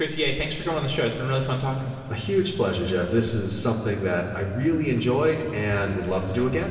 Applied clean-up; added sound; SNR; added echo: none; Cricket; 12 dB; reverberation time 2.7 s.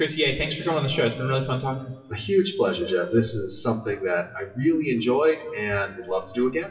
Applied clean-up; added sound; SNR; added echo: classical method WPE with log-MMSE.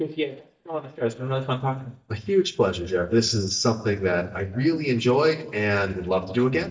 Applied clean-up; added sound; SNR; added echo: neural mask model DeepFilterNet 3.